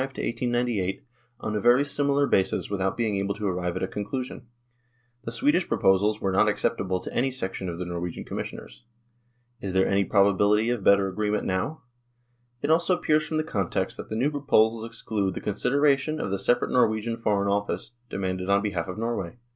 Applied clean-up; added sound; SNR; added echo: none; none; none; none.